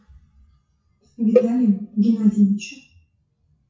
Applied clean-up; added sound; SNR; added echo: classical method WPE with log-MMSE.